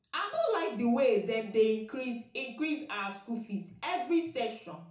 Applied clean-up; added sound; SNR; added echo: none; none; none; reverberation time 0.7 s.